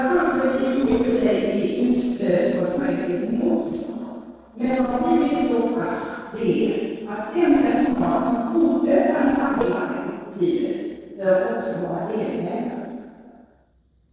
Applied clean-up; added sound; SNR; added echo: neural separator model SepFormer DNS4.